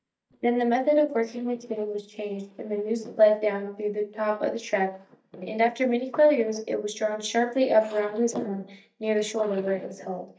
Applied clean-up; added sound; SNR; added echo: neural mask model DeepFilterNet 3.